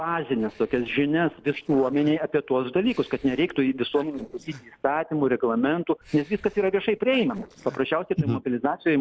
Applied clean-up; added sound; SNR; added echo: neural separator model SepFormer DNS4.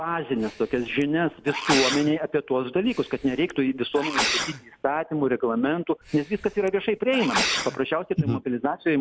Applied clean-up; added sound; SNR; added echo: none; Sneeze; 6 dB; none.